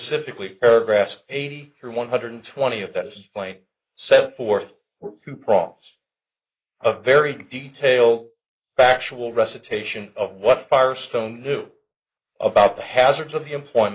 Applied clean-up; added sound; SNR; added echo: neural mask model Resemble Enhance denoiser.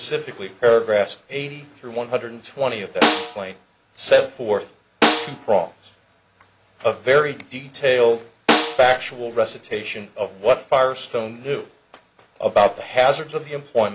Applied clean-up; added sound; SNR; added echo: none; Snare drum; 2 dB; none.